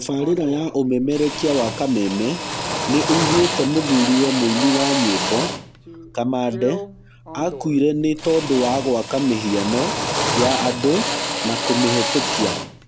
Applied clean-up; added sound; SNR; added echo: none; Drill; 4 dB; none.